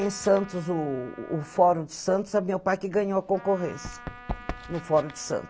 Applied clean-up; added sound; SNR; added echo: none; Trumpet + Run; 15 dB; none.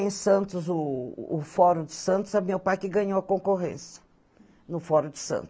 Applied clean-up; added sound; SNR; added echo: none; none; none; none.